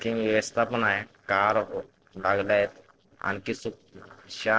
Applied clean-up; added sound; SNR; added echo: neural separator model SepFormer DNS4.